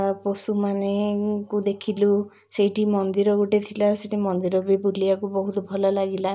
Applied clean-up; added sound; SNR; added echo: none; none; none; none.